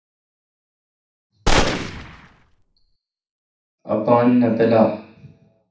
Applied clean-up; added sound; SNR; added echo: none; Gunshot, gunfire; -1 dB; reverberation time 0.7 s.